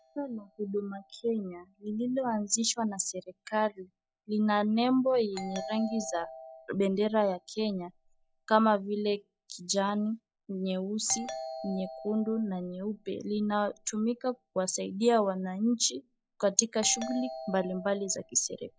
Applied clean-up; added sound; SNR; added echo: classical method log-MMSE.